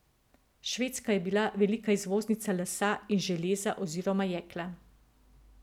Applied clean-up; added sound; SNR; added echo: none; none; none; none.